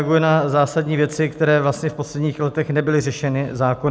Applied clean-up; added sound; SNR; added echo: none; none; none; none.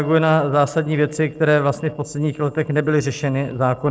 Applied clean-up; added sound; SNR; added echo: neural separator model SepFormer DNS4.